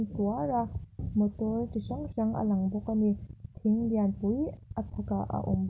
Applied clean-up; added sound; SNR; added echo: none; none; none; none.